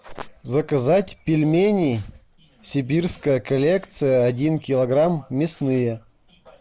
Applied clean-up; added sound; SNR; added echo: none; none; none; none.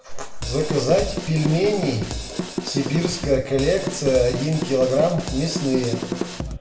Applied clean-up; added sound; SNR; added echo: none; Drum kit; 7 dB; reverberation time 0.8 s.